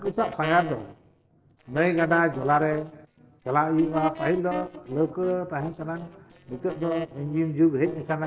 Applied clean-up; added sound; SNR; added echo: neural separator model SepFormer DNS4.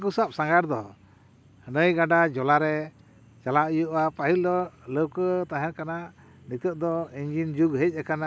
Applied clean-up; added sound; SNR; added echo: none; none; none; none.